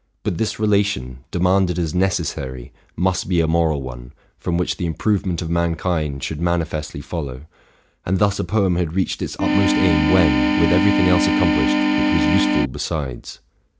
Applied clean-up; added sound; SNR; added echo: none; Organ; -4 dB; none.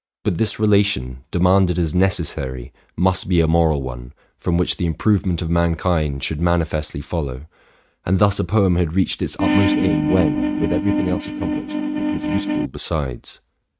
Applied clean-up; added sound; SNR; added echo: neural mask model RNNoise.